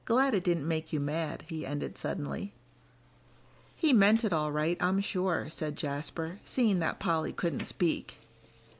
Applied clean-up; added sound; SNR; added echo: none; none; none; none.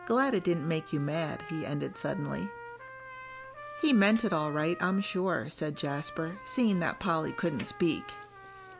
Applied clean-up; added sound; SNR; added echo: none; Trumpet; 15 dB; none.